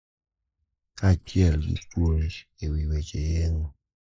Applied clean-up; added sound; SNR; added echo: neural mask model Resemble Enhance denoiser.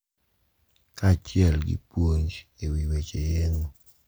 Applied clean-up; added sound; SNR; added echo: none; none; none; none.